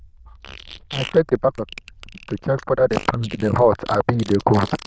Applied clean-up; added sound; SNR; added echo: neural diffusion model UNIVERSE++.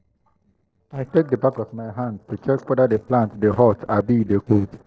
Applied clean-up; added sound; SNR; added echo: neural separator model SepFormer DNS4.